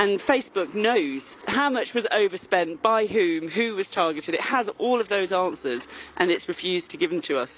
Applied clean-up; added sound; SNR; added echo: none; none; none; none.